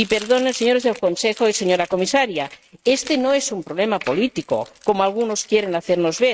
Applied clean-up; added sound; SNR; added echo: neural mask model RNNoise.